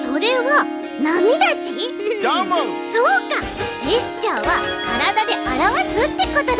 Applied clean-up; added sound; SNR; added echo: none; Harp; 7 dB; none.